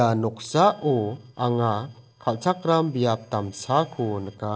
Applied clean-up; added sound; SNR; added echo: neural separator model SepFormer DNS4.